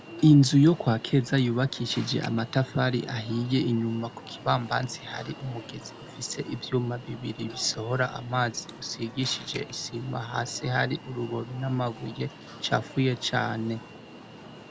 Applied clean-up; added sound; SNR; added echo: none; Alarm; 17 dB; none.